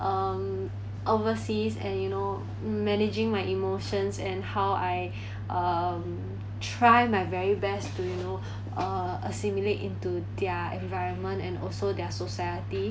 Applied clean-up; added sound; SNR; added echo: none; none; none; none.